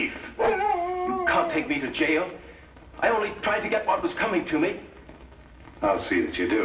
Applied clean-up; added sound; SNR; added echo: none; Bark; 1 dB; reverberation time 0.7 s.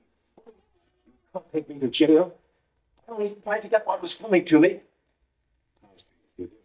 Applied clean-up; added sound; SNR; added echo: neural mask model DeepFilterNet 3.